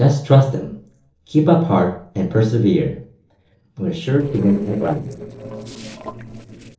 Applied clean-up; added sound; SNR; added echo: neural separator model SepFormer DNS4.